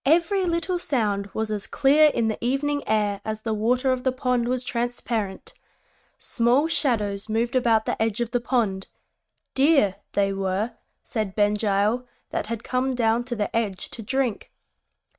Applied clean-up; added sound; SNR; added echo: neural mask model RNNoise.